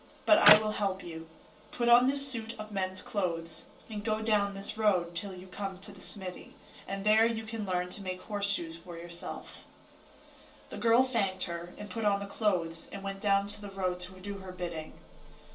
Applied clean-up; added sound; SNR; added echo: none; Clapping; -2 dB; reverberation time 0.3 s.